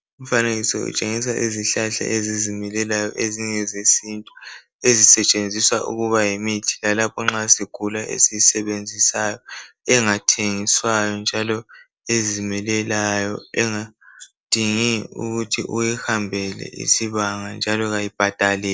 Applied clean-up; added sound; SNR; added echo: none; none; none; none.